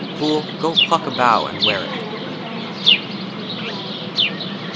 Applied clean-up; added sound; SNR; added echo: none; Chirp, tweet; -2 dB; none.